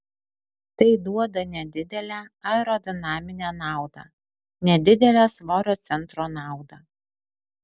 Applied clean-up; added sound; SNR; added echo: none; none; none; none.